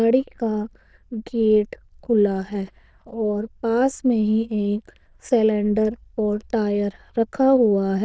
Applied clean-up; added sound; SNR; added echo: neural diffusion model UNIVERSE++.